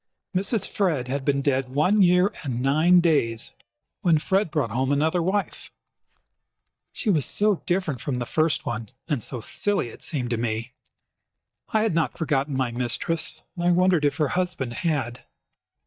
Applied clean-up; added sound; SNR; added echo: neural mask model DeepFilterNet 3.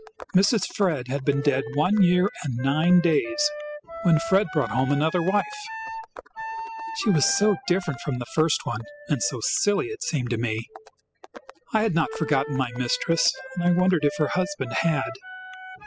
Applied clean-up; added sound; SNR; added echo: classical method spectral subtraction.